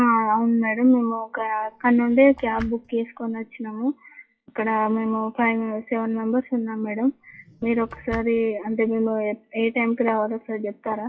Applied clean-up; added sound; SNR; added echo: classical method WPE with log-MMSE.